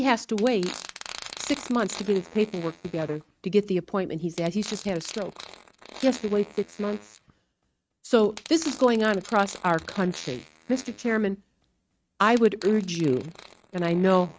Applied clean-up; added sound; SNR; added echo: neural mask model RNNoise.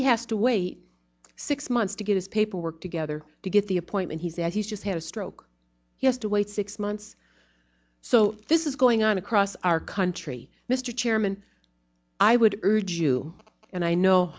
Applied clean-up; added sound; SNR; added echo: none; none; none; none.